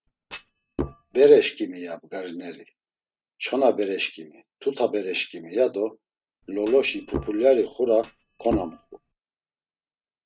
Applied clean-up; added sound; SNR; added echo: neural mask model RNNoise.